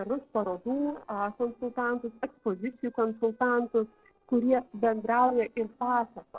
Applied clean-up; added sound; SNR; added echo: neural separator model SepFormer DNS4.